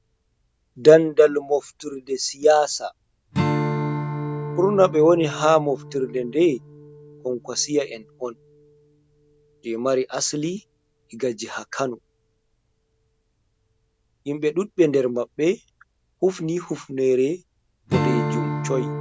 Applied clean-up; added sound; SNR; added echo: none; Strum; 9 dB; none.